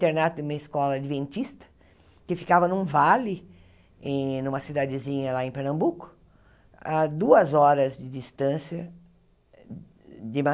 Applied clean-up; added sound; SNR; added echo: none; none; none; none.